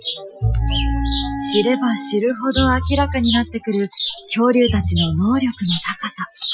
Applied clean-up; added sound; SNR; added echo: classical method Wiener filter.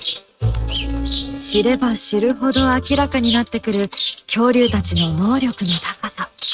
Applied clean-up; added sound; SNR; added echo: neural mask model RNNoise.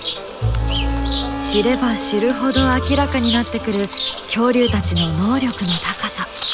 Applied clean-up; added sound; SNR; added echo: none; Bowed string instrument + Bird vocalization, bird call, bird song; 8 dB; none.